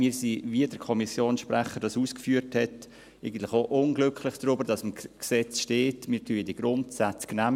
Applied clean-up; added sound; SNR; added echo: none; none; none; none.